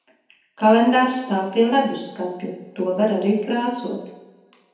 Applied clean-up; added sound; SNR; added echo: none; none; none; reverberation time 0.9 s.